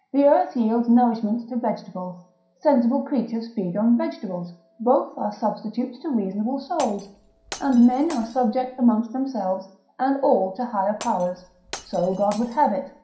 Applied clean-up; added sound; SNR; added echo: none; Glass; 19 dB; reverberation time 0.5 s.